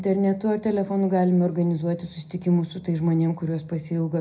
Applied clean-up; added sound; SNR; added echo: none; none; none; reverberation time 0.5 s.